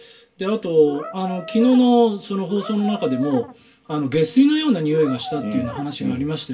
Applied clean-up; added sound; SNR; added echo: none; Brass instrument; 14 dB; reverberation time 0.1 s.